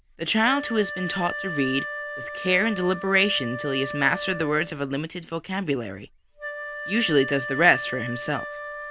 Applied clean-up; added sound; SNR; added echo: none; Wind instrument, woodwind instrument; 9 dB; none.